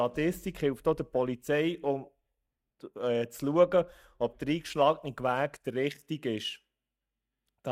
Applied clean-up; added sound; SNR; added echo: neural mask model DeepFilterNet 3.